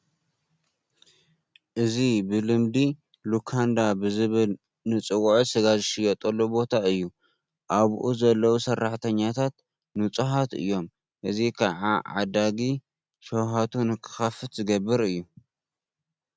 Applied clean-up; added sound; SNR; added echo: none; none; none; none.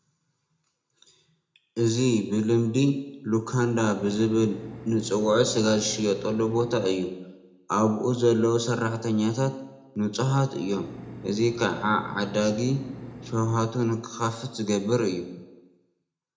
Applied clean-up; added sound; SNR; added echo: none; Engine; 14 dB; reverberation time 0.5 s.